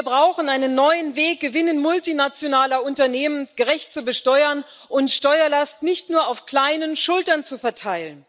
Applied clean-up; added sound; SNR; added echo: none; none; none; none.